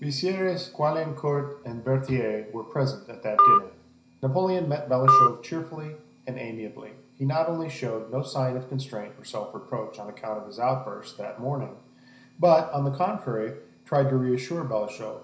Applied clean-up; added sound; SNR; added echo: none; Telephone; -5 dB; reverberation time 0.5 s.